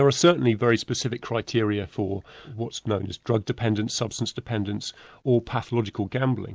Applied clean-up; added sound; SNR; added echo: none; none; none; none.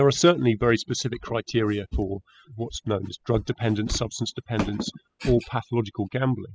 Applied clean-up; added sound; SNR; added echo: classical method spectral subtraction.